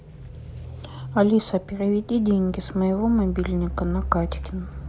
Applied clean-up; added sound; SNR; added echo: none; none; none; none.